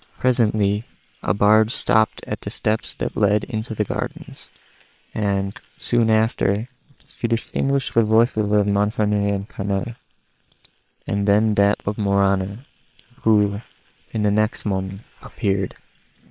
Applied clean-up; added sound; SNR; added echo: neural separator model SepFormer WHAM!.